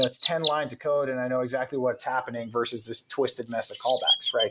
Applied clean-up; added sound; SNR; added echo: none; Chirp, tweet; -3 dB; none.